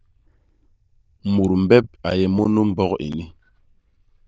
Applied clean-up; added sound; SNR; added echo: neural diffusion model UNIVERSE++.